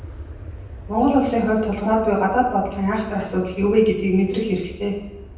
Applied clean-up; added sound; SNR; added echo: none; Aircraft; 16 dB; reverberation time 0.9 s.